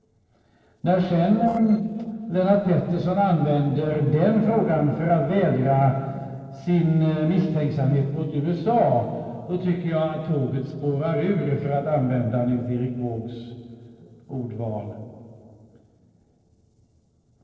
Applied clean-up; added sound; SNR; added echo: neural separator model SepFormer DNS4.